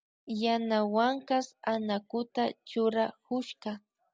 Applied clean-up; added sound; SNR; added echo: none; none; none; none.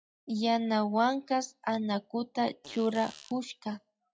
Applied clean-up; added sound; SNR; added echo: classical method WPE with log-MMSE.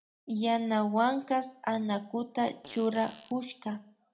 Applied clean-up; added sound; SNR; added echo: none; Fart; 18 dB; reverberation time 0.3 s.